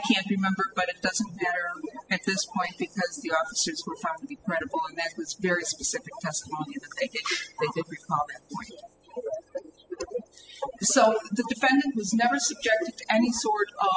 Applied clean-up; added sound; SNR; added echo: classical method spectral subtraction.